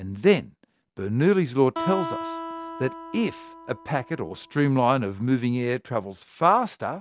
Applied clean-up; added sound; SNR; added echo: none; Acoustic guitar; 11 dB; none.